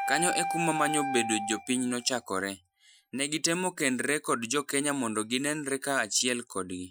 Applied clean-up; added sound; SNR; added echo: classical method Wiener filter.